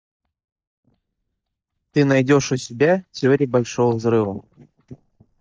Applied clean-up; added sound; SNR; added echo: neural mask model DeepFilterNet 3.